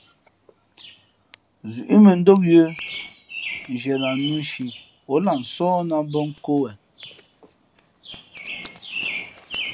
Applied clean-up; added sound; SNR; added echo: none; Bird vocalization, bird call, bird song; 14 dB; none.